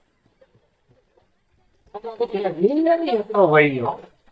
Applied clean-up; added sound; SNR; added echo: neural mask model DeepFilterNet 3.